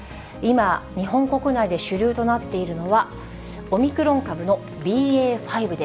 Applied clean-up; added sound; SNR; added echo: none; none; none; none.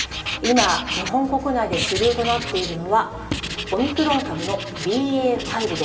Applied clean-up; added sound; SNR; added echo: none; Writing; 7 dB; reverberation time 2.8 s.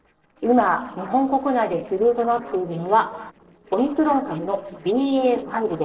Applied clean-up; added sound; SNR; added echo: neural separator model SepFormer DNS4.